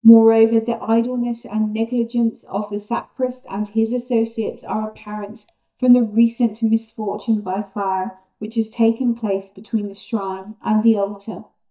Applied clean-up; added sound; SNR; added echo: neural mask model DeepFilterNet 3.